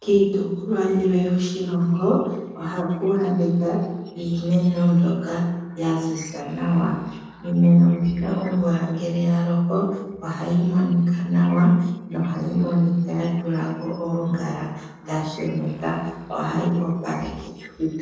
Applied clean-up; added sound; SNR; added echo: neural separator model SepFormer DNS4.